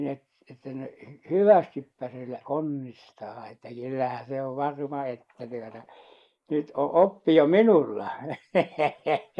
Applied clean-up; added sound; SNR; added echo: neural mask model Resemble Enhance denoiser.